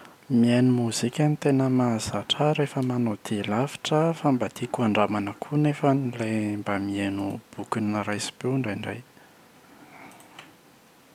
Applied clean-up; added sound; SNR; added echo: none; none; none; none.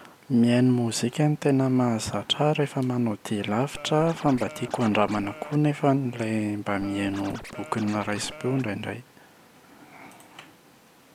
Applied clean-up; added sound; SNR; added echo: none; Scratching (performance technique); 15 dB; none.